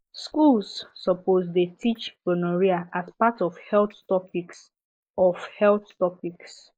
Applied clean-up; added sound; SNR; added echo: neural mask model Resemble Enhance denoiser.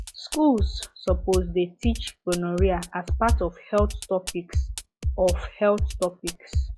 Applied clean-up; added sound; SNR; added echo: classical method log-MMSE.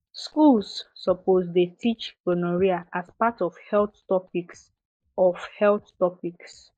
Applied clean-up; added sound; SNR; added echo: neural mask model DeepFilterNet 3.